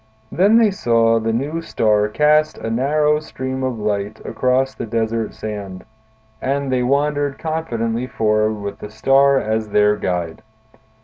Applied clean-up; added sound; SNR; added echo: none; none; none; none.